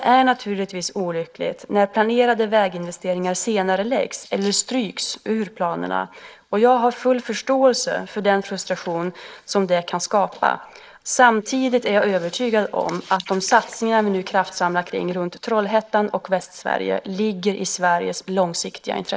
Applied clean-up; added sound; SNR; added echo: neural mask model Resemble Enhance denoiser.